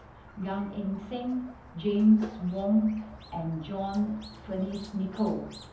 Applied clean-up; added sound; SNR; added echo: none; Squeak; 18 dB; reverberation time 0.7 s.